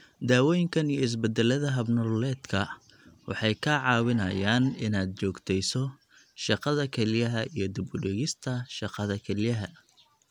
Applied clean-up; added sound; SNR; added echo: none; none; none; none.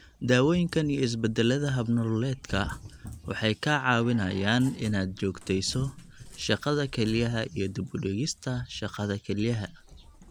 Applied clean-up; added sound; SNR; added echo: none; Cat; 18 dB; none.